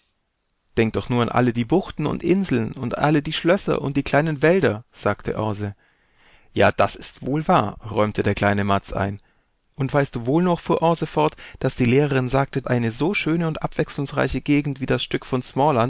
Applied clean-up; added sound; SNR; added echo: none; none; none; none.